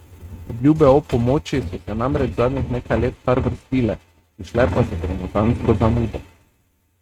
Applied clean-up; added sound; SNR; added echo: neural mask model RNNoise.